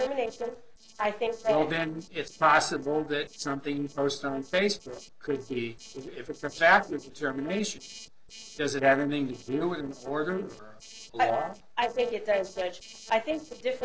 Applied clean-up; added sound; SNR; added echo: neural separator model SepFormer DNS4.